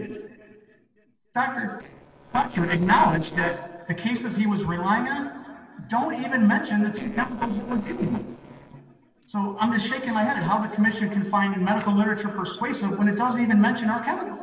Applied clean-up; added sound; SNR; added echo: neural separator model SepFormer DNS4.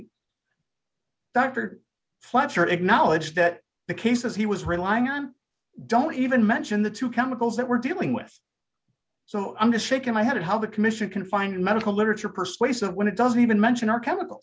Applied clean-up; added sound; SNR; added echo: none; none; none; none.